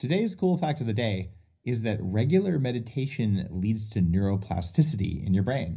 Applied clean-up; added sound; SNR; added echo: none; none; none; reverberation time 0.4 s.